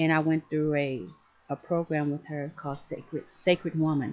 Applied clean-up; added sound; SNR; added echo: classical method log-MMSE.